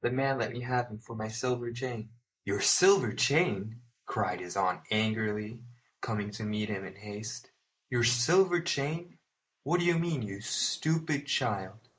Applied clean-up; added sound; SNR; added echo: neural mask model Resemble Enhance denoiser.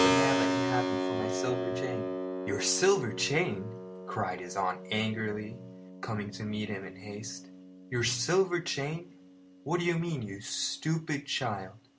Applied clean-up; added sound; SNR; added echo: none; Keyboard (musical); 3 dB; none.